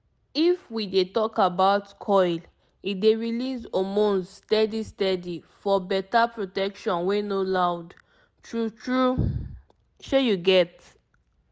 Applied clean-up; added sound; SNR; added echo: none; none; none; none.